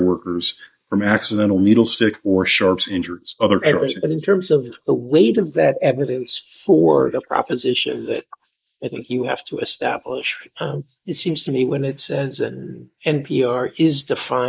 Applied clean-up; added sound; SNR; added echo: neural mask model Resemble Enhance denoiser.